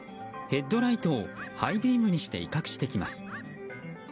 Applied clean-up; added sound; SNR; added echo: none; Bird; 14 dB; none.